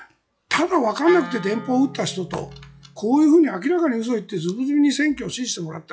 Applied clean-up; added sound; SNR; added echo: classical method log-MMSE.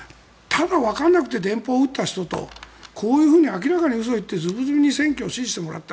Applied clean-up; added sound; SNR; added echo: none; none; none; none.